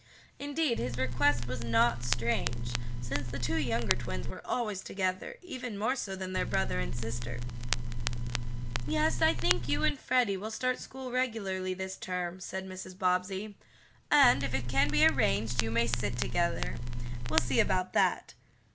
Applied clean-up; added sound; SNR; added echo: none; Crackle; -2 dB; none.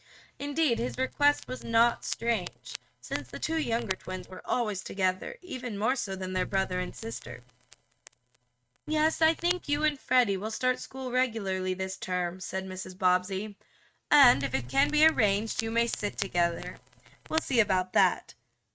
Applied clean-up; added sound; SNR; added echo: neural mask model RNNoise.